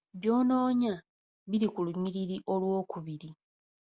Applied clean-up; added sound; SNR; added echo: none; none; none; none.